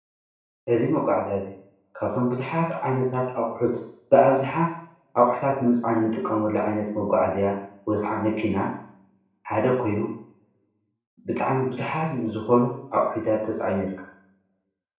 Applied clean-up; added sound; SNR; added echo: none; none; none; reverberation time 0.6 s.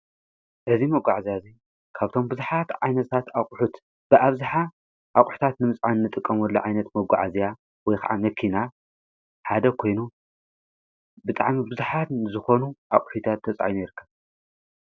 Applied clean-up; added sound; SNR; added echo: none; none; none; none.